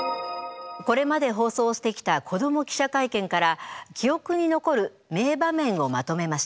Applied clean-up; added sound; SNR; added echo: none; none; none; none.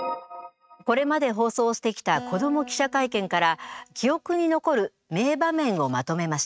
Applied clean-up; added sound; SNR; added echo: neural mask model RNNoise.